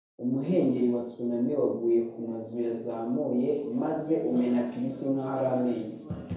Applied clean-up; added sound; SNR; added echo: none; none; none; reverberation time 0.6 s.